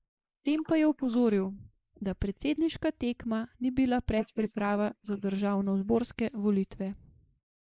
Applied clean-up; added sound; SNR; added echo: neural mask model Resemble Enhance denoiser.